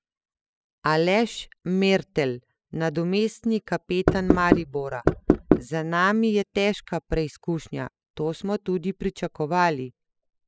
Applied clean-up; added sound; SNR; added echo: classical method spectral subtraction.